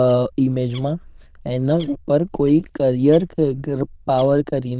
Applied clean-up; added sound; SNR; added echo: neural diffusion model UNIVERSE++.